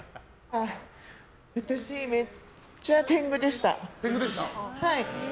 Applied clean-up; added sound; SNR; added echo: none; none; none; none.